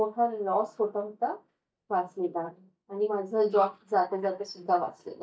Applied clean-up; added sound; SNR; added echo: neural mask model DeepFilterNet 3.